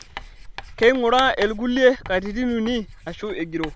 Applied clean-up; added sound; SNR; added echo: none; Writing; 15 dB; none.